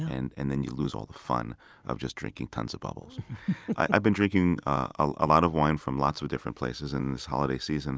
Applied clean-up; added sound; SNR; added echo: none; none; none; none.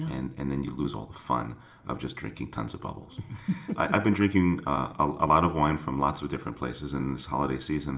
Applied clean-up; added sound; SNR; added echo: none; none; none; reverberation time 1.2 s.